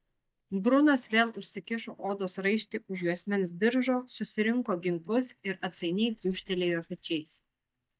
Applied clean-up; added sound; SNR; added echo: neural mask model DeepFilterNet 3.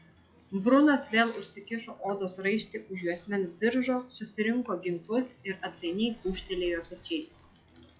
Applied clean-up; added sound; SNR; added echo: classical method log-MMSE.